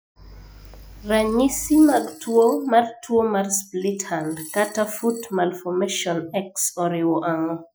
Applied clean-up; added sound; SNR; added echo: classical method Wiener filter.